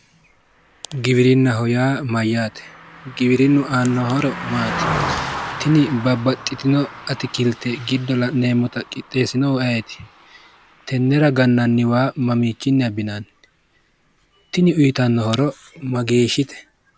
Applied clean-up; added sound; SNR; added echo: none; Car passing by; 14 dB; none.